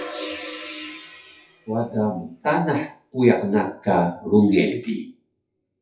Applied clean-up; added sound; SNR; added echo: classical method WPE with log-MMSE.